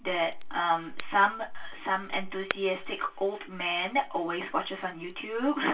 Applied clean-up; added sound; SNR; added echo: none; Crackle; 18 dB; reverberation time 0.2 s.